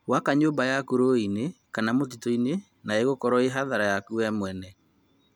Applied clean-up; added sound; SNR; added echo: none; none; none; none.